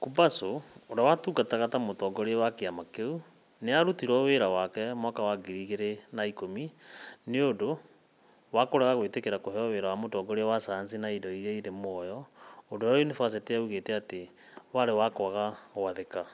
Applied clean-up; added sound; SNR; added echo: none; none; none; none.